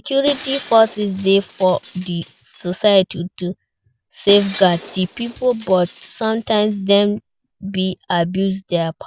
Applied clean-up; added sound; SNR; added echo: none; Shatter; 17 dB; none.